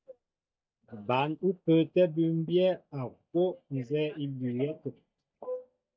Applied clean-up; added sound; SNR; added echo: neural mask model DeepFilterNet 3.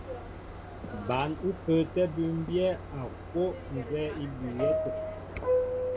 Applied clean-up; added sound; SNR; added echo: none; Subway, metro, underground; 3 dB; none.